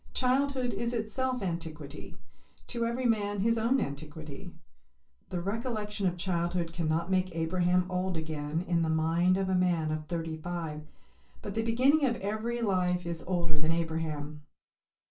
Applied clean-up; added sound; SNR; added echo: none; none; none; reverberation time 0.2 s.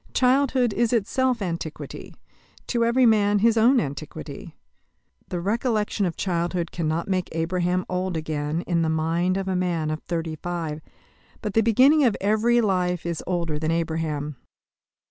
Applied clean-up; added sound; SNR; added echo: none; none; none; none.